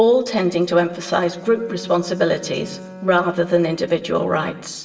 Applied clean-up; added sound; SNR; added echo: none; Bowed string instrument; 19 dB; reverberation time 0.8 s.